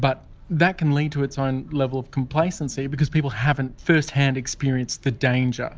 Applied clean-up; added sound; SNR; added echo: none; none; none; none.